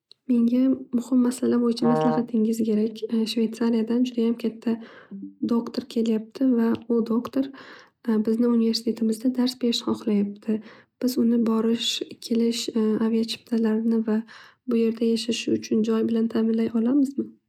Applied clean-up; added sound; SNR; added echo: neural mask model RNNoise.